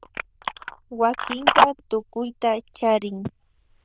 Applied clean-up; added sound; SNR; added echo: neural diffusion model UNIVERSE++.